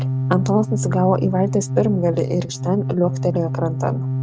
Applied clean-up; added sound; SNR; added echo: neural mask model RNNoise.